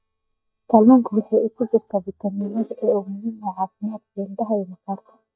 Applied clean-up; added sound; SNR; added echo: neural mask model DeepFilterNet 3.